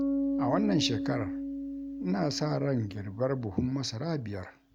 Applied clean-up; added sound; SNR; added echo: none; Bass guitar; 3 dB; none.